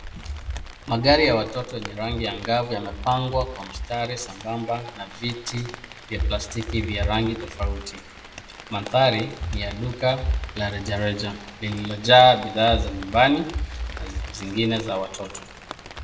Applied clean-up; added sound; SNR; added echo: none; Rain; 17 dB; reverberation time 0.7 s.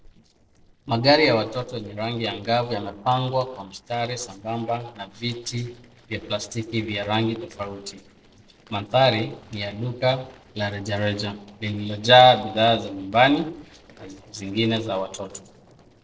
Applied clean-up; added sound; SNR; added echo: neural separator model SepFormer DNS4.